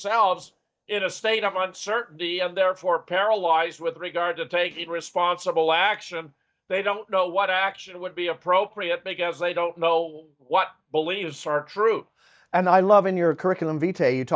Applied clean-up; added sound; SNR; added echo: neural mask model DeepFilterNet 3.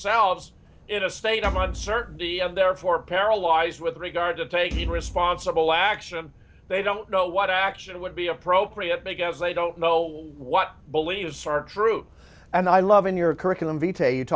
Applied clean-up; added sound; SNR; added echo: none; Thump, thud; 8 dB; none.